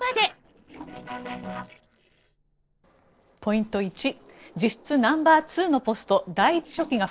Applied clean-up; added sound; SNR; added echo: neural separator model SepFormer DNS4.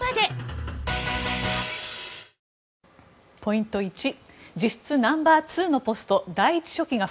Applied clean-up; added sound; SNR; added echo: none; none; none; none.